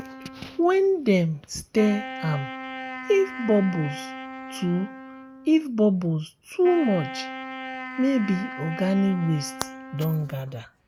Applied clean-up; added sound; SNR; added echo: none; Wind instrument, woodwind instrument; 13 dB; none.